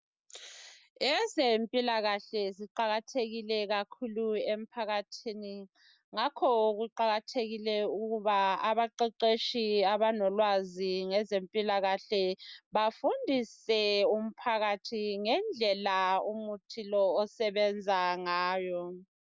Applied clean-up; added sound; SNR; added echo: none; none; none; none.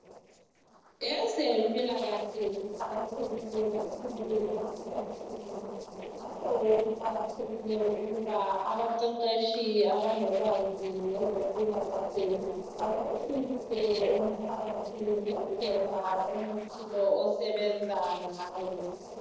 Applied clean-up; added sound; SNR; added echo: neural separator model SepFormer DNS4.